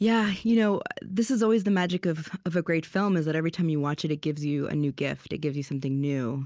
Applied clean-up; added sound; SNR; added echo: none; none; none; none.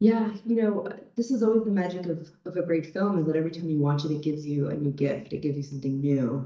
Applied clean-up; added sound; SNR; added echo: neural mask model DeepFilterNet 3.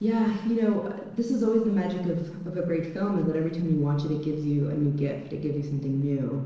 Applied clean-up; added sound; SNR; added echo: neural separator model SepFormer DNS4.